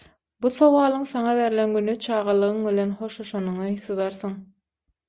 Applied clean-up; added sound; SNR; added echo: none; none; none; none.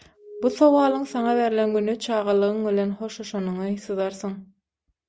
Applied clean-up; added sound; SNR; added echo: none; Alarm; 12 dB; none.